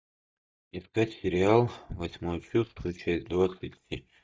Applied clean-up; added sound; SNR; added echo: neural mask model DeepFilterNet 3.